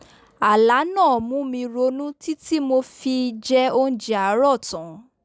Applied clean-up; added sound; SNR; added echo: none; none; none; none.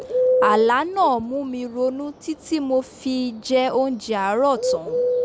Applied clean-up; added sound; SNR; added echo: none; Bird; 4 dB; none.